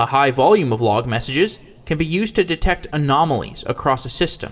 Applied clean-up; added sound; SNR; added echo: none; none; none; reverberation time 0.3 s.